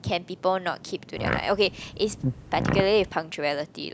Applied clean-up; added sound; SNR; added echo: none; Fart; 3 dB; none.